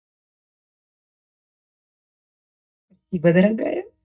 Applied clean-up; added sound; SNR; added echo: neural mask model DeepFilterNet 3.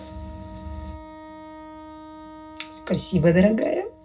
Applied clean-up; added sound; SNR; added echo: none; Wind instrument, woodwind instrument; 17 dB; reverberation time 0.4 s.